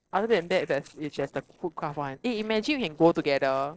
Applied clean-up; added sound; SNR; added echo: neural separator model SepFormer DNS4.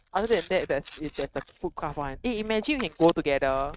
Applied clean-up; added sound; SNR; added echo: neural mask model RNNoise.